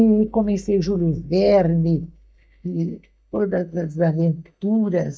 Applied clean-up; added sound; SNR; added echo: neural mask model DeepFilterNet 3.